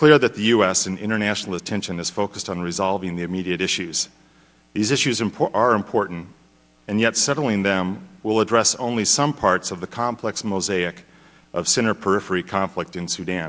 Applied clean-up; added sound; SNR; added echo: none; none; none; none.